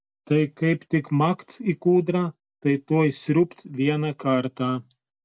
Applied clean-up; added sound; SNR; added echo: none; none; none; none.